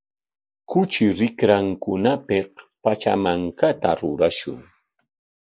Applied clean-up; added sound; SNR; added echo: neural mask model Resemble Enhance denoiser.